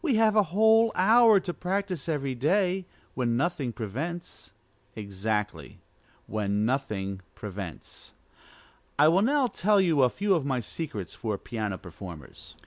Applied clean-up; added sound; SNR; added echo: none; none; none; none.